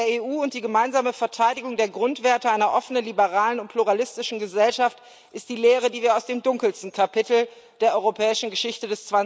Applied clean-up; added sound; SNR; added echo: none; none; none; none.